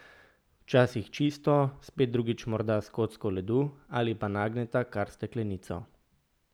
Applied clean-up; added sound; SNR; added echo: none; none; none; none.